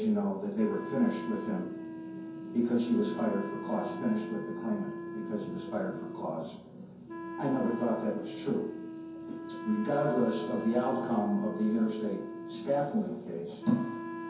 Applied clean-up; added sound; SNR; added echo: none; Wind instrument, woodwind instrument; 9 dB; reverberation time 0.6 s.